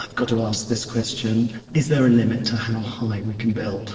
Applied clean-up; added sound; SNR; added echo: neural separator model SepFormer DNS4.